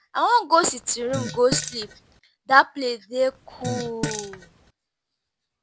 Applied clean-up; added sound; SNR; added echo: none; Fart; 9 dB; none.